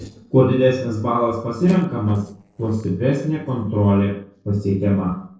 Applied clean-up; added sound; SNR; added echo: neural separator model SepFormer DNS4.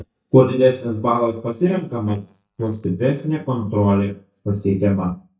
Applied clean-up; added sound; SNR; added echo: neural mask model DeepFilterNet 3.